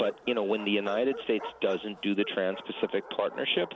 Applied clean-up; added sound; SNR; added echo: none; Bark; 15 dB; none.